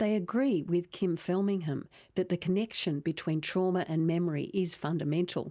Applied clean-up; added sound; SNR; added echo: none; none; none; none.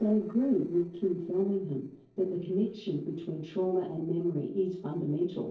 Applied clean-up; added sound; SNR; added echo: neural separator model SepFormer DNS4.